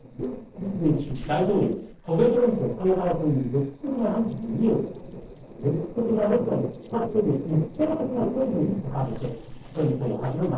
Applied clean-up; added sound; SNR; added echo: neural separator model SepFormer DNS4.